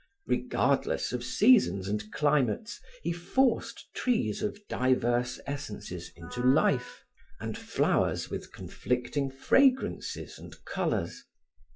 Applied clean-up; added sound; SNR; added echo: classical method log-MMSE.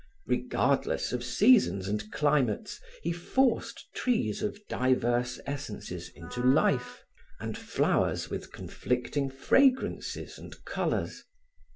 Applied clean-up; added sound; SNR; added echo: none; Wind instrument, woodwind instrument; 18 dB; none.